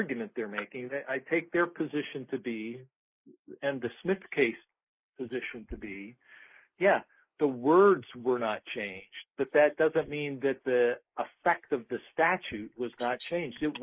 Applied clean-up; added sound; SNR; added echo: neural mask model Resemble Enhance denoiser.